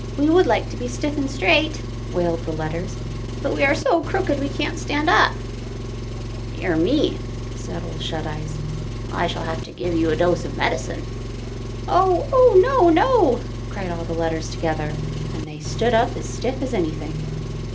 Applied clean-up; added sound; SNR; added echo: none; Engine; 6 dB; reverberation time 0.2 s.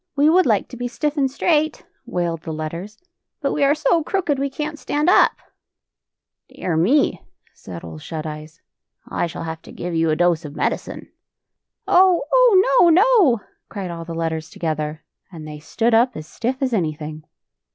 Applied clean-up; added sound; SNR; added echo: none; none; none; none.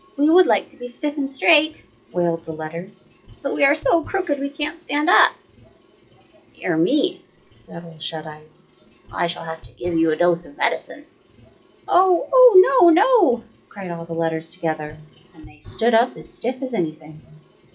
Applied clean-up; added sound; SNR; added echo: classical method WPE with log-MMSE.